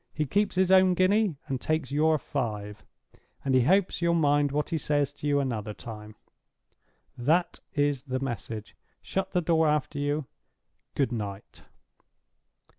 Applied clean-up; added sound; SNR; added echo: none; none; none; none.